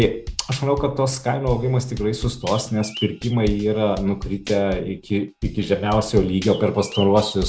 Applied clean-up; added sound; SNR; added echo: none; Drum / Drum kit + Bird; 12 dB; none.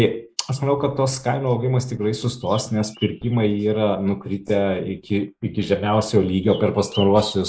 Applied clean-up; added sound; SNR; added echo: neural mask model Resemble Enhance denoiser.